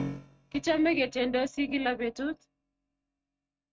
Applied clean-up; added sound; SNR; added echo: neural mask model RNNoise.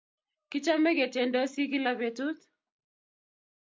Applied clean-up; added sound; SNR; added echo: none; none; none; none.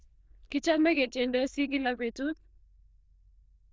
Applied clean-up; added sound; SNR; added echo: neural diffusion model UNIVERSE++.